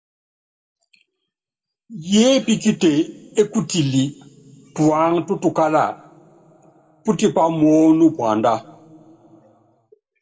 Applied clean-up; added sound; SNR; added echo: none; none; none; reverberation time 1.5 s.